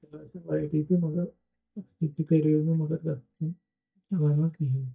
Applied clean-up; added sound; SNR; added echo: neural mask model DeepFilterNet 3.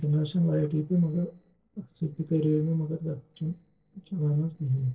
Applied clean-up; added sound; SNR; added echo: neural separator model SepFormer DNS4.